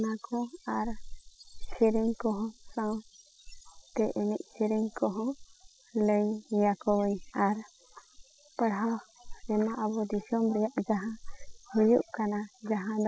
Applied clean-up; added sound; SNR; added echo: classical method spectral subtraction.